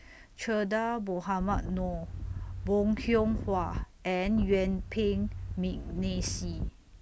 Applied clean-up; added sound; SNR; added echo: none; Wind; 5 dB; none.